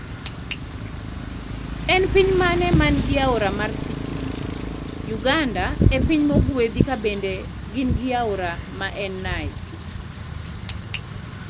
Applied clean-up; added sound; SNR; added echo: none; Motorcycle + Wind / Rain; 1 dB; none.